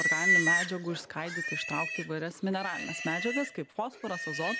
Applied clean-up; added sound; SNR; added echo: none; Livestock, farm animals, working animals; -2 dB; none.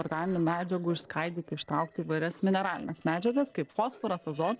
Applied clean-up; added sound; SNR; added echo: neural separator model SepFormer DNS4.